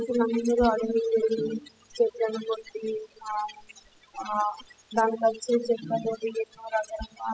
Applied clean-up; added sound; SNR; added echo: classical method spectral subtraction.